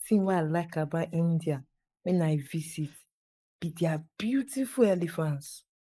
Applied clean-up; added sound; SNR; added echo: neural mask model Resemble Enhance denoiser.